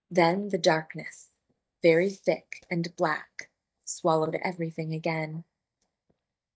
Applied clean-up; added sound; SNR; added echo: neural mask model DeepFilterNet 3.